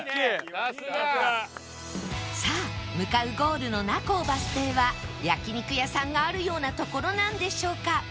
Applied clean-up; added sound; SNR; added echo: none; Coin (dropping); 19 dB; none.